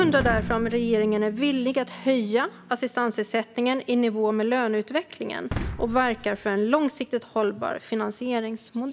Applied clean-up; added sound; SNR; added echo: none; Boom + Drum; 12 dB; none.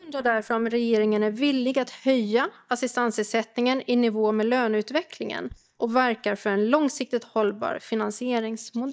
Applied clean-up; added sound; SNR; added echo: neural mask model DeepFilterNet 3.